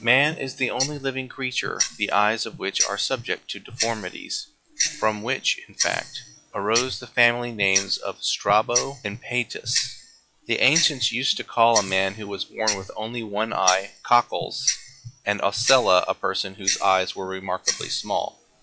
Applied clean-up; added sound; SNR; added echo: classical method log-MMSE.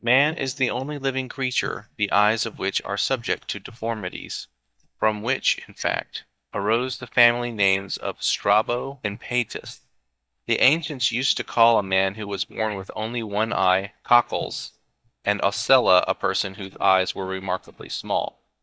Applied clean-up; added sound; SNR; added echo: neural mask model DeepFilterNet 3.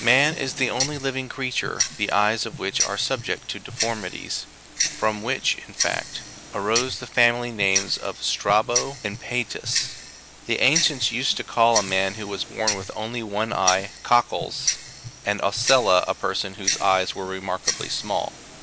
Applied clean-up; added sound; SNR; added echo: none; Tick-tock; 6 dB; none.